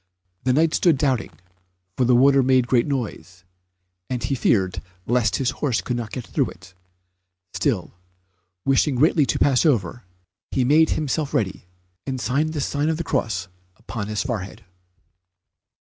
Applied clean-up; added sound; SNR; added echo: none; none; none; none.